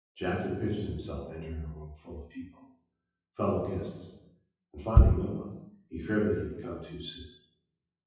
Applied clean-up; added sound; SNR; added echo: classical method WPE with log-MMSE.